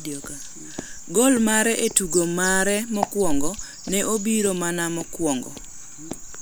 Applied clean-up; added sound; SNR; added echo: none; Walk, footsteps; 8 dB; none.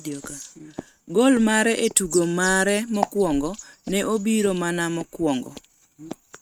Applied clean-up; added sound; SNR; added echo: neural mask model RNNoise.